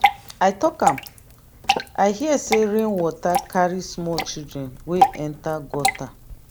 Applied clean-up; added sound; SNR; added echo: none; Drip / Water; 2 dB; none.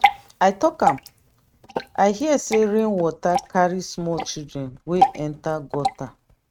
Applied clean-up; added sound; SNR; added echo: neural mask model RNNoise.